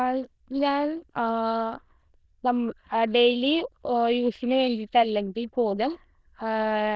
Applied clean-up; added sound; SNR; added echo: neural diffusion model UNIVERSE++.